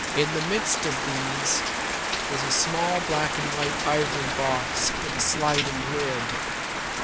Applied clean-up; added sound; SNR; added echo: none; Rain; 0 dB; none.